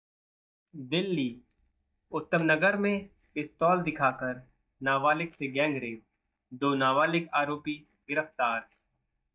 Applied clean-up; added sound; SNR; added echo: neural mask model DeepFilterNet 3.